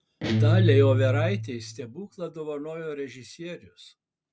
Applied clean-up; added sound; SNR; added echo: none; Guitar; -4 dB; none.